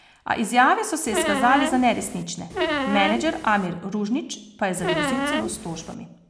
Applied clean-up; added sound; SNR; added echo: none; Squeak; 3 dB; none.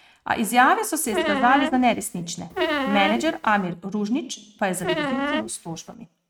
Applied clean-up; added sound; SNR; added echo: neural mask model RNNoise.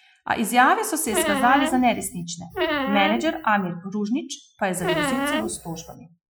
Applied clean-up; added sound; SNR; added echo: classical method Wiener filter.